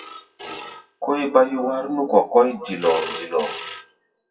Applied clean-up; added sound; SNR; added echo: classical method WPE with log-MMSE.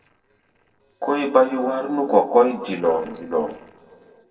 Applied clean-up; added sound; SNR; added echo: neural separator model SepFormer DNS4.